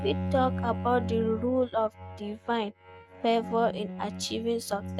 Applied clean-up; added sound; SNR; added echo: neural mask model RNNoise.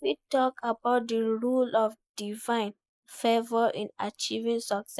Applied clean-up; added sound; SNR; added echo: neural mask model Resemble Enhance denoiser.